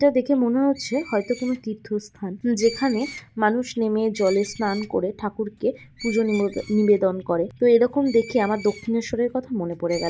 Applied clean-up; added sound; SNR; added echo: none; Screech; 20 dB; none.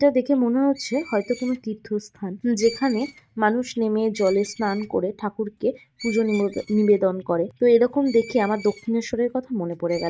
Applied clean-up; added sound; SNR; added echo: neural mask model RNNoise.